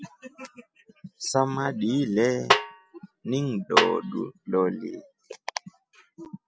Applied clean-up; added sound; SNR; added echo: none; Snare drum; -2 dB; none.